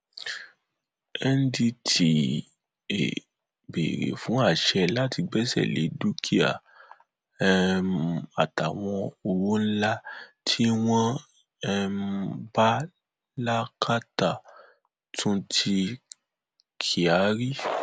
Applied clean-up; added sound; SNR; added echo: none; none; none; none.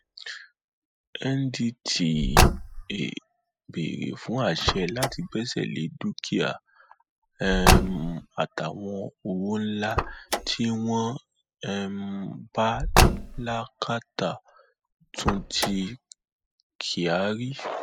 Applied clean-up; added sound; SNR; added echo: classical method spectral subtraction.